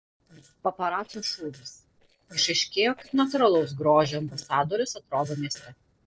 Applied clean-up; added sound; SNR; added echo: neural separator model SepFormer DNS4.